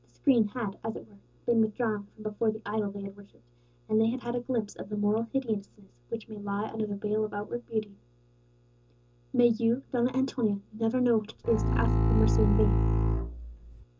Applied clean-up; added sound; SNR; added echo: none; Bowed string instrument; -4 dB; reverberation time 0.2 s.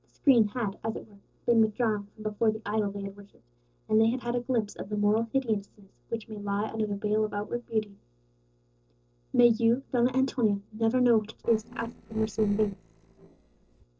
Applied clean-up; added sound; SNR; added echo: neural separator model SepFormer DNS4.